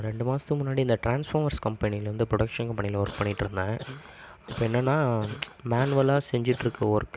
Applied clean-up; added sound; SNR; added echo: none; Cough; 15 dB; none.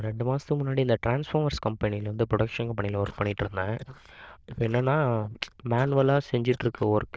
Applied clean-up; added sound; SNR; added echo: neural diffusion model UNIVERSE++.